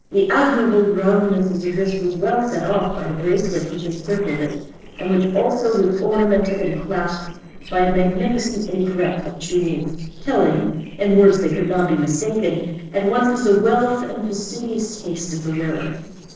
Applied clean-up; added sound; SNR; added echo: neural separator model SepFormer DNS4.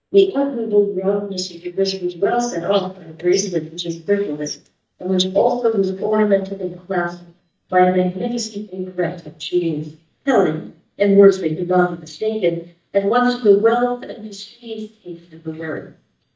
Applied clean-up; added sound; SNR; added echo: neural mask model DeepFilterNet 3.